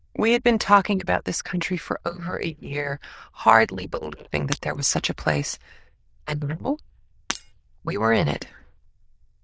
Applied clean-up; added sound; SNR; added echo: neural diffusion model UNIVERSE++.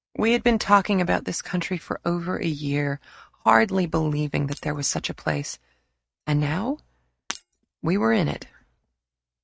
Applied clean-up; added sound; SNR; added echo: neural mask model RNNoise.